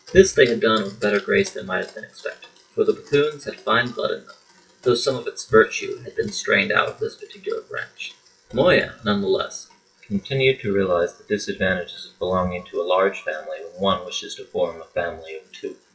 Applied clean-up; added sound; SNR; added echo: classical method WPE with log-MMSE.